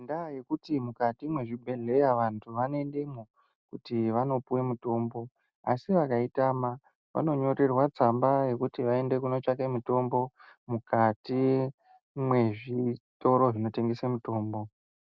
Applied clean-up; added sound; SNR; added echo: none; none; none; none.